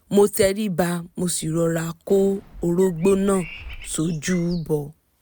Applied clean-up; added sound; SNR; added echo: none; Bird + Fireworks; 18 dB; none.